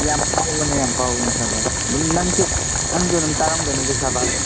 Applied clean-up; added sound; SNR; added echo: none; Boiling; -4 dB; none.